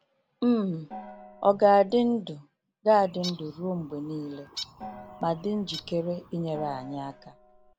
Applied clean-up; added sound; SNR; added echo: none; Bird + Gong; 16 dB; none.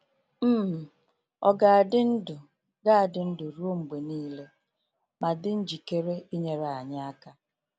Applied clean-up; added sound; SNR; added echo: none; none; none; none.